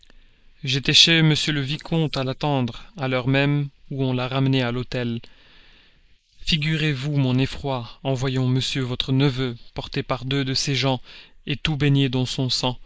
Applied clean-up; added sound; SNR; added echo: neural mask model Resemble Enhance denoiser.